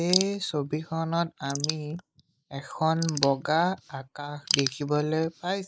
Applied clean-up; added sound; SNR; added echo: neural mask model Resemble Enhance denoiser.